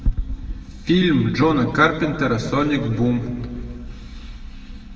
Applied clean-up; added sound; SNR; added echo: none; none; none; reverberation time 1.9 s.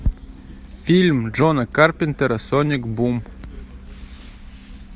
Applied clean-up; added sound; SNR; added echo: none; none; none; none.